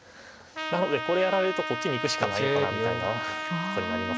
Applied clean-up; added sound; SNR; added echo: none; Trumpet; 5 dB; none.